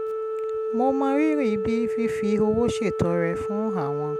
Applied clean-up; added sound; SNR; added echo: none; Organ; 2 dB; none.